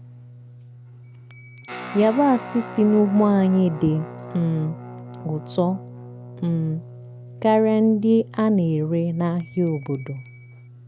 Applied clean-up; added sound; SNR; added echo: none; Glass / Bell + Guitar; 15 dB; none.